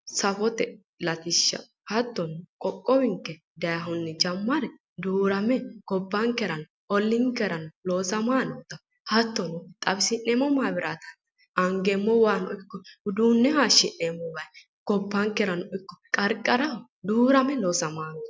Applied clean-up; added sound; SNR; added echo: none; none; none; none.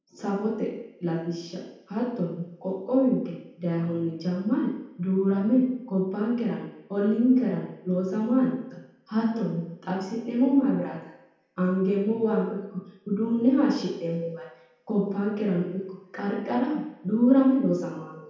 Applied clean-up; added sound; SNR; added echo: none; none; none; reverberation time 0.8 s.